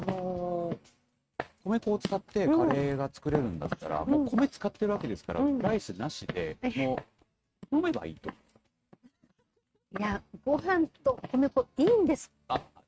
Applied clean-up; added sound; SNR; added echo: neural mask model RNNoise.